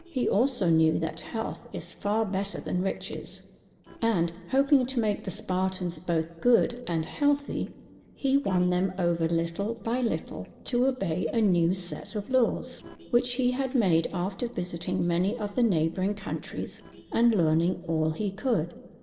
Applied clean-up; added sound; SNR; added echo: neural separator model SepFormer DNS4.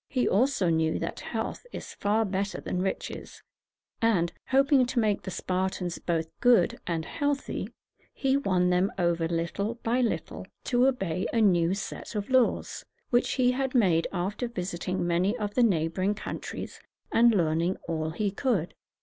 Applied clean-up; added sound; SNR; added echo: none; none; none; none.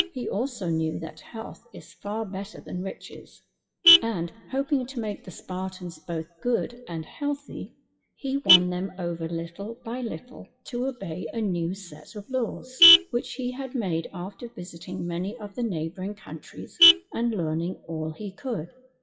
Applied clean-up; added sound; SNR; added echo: classical method WPE with log-MMSE.